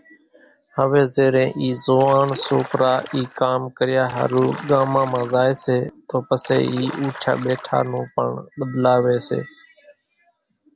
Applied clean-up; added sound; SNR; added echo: none; Stream; 16 dB; none.